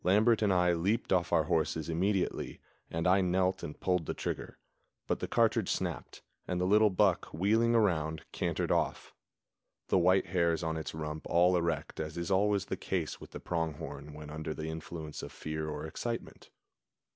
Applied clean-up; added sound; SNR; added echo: none; none; none; none.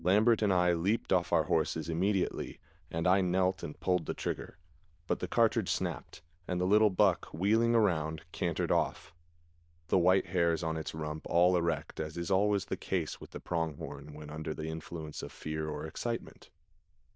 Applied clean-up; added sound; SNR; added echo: neural diffusion model UNIVERSE++.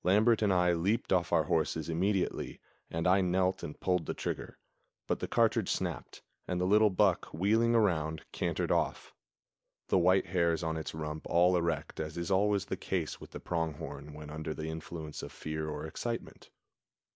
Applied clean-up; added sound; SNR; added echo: neural mask model Resemble Enhance denoiser.